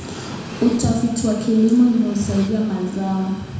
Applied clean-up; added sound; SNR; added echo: none; Train; 16 dB; reverberation time 1.0 s.